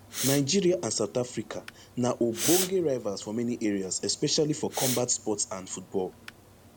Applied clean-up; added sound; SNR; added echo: none; Respiratory sounds; 9 dB; none.